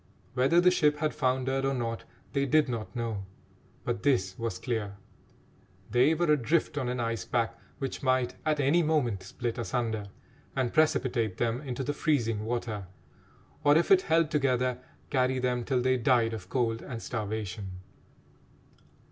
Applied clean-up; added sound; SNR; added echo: none; none; none; none.